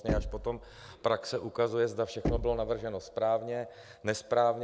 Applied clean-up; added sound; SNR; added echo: none; Knock; 7 dB; none.